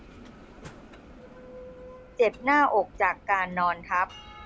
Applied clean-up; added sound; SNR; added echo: none; Bell; 19 dB; none.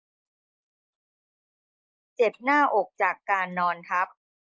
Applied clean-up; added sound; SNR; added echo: neural mask model Resemble Enhance denoiser.